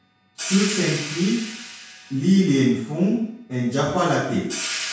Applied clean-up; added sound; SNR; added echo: none; Hi-hat; 11 dB; reverberation time 0.6 s.